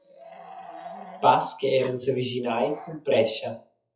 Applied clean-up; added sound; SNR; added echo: classical method WPE with log-MMSE.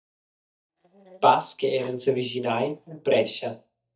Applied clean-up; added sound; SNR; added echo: neural mask model DeepFilterNet 3.